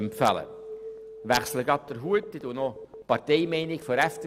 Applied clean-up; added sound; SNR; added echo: none; Telephone; 14 dB; none.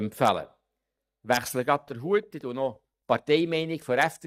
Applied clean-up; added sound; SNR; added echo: neural mask model DeepFilterNet 3.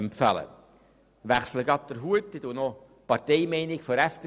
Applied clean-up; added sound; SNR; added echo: none; none; none; none.